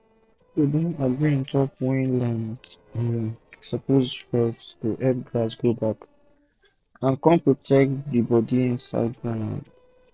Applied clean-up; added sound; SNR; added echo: neural separator model SepFormer DNS4.